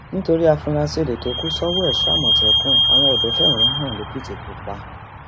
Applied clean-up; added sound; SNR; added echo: none; Squeak / Vehicle; -3 dB; none.